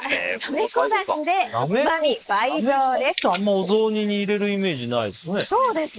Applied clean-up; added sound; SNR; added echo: neural mask model Resemble Enhance denoiser.